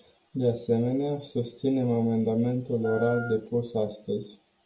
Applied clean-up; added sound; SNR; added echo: none; Wind instrument, woodwind instrument; 12 dB; none.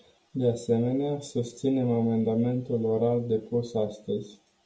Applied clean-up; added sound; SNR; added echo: none; none; none; none.